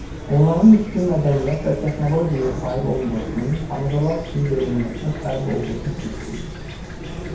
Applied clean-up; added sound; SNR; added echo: none; Chirp, tweet / Fowl; 10 dB; reverberation time 0.6 s.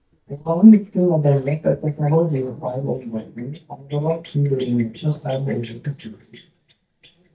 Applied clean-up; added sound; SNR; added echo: neural mask model DeepFilterNet 3.